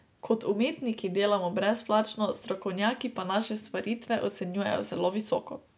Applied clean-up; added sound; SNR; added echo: none; none; none; none.